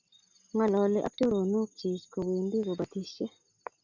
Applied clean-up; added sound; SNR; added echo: none; none; none; none.